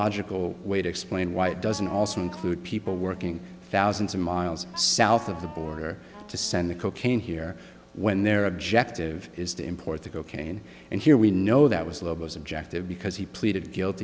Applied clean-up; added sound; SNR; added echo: none; Wind instrument, woodwind instrument; 18 dB; none.